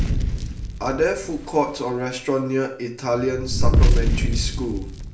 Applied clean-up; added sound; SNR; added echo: none; Fire; -3 dB; reverberation time 0.5 s.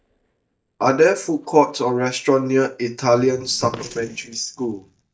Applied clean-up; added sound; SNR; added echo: neural mask model DeepFilterNet 3.